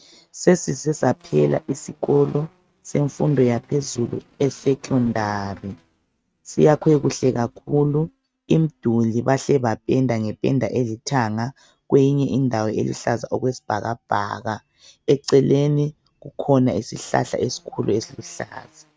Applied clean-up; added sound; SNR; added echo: neural mask model RNNoise.